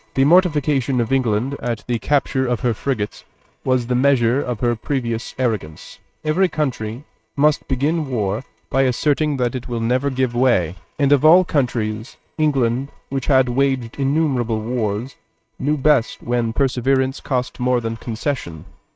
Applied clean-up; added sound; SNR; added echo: neural mask model RNNoise.